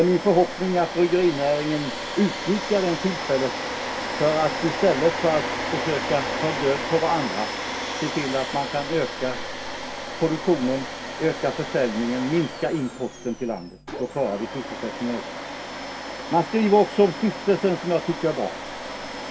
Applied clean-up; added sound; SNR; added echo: none; Domestic sounds, home sounds; 7 dB; reverberation time 0.2 s.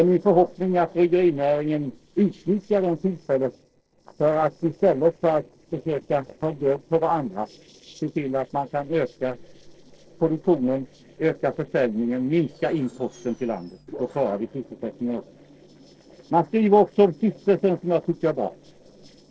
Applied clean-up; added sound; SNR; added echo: neural separator model SepFormer DNS4.